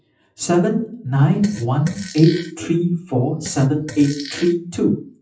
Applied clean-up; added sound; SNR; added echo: classical method WPE with log-MMSE.